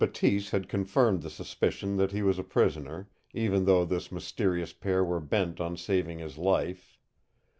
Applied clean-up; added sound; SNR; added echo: none; none; none; none.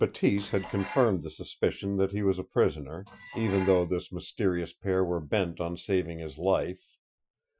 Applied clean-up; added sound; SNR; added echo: classical method Wiener filter.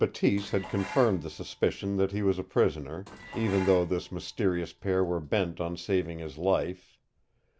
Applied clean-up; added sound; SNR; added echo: none; Dishes, pots, and pans; 18 dB; none.